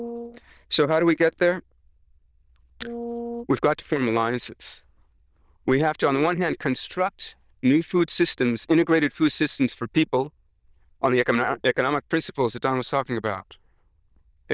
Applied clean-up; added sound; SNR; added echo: neural diffusion model UNIVERSE++.